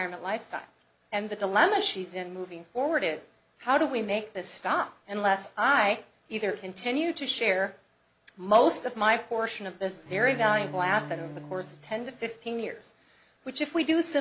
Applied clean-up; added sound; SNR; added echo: none; Bowed string instrument; 14 dB; none.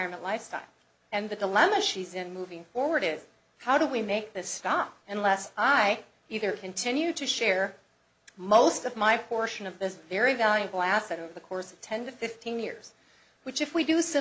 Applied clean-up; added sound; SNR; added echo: none; none; none; none.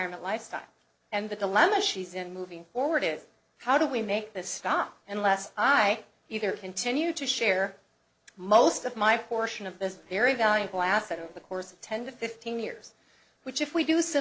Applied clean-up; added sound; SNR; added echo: neural separator model SepFormer DNS4.